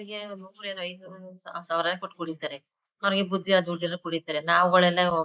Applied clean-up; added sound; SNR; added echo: neural mask model Resemble Enhance denoiser.